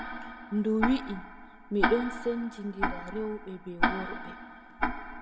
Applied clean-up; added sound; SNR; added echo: none; Tick-tock; 1 dB; reverberation time 0.9 s.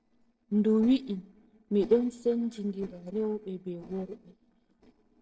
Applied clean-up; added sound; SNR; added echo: neural separator model SepFormer DNS4.